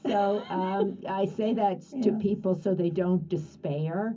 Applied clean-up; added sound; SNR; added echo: none; none; none; reverberation time 0.3 s.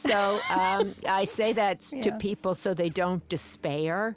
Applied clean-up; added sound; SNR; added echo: none; none; none; none.